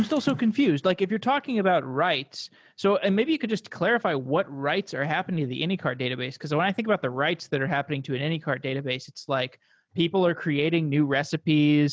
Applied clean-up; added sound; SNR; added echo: none; none; none; none.